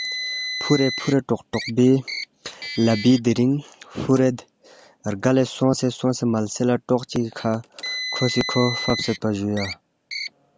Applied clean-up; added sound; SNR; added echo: none; Car; 11 dB; none.